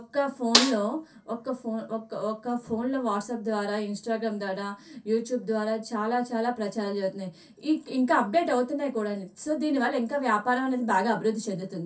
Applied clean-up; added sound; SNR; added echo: none; Snare drum; 1 dB; reverberation time 0.3 s.